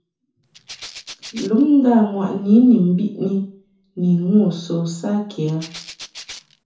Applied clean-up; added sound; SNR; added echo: none; Rattle (instrument); 19 dB; reverberation time 0.7 s.